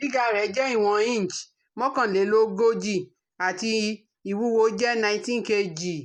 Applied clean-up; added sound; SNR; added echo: none; none; none; none.